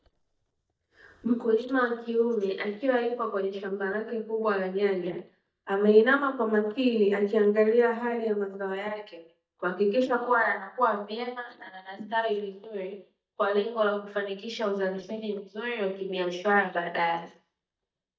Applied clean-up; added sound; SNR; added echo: neural mask model DeepFilterNet 3.